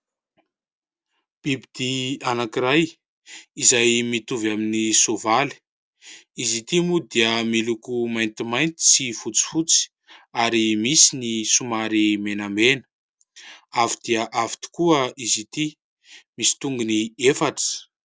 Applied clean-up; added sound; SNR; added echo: none; none; none; none.